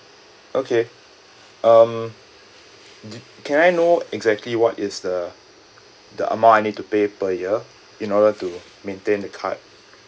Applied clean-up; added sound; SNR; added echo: none; none; none; none.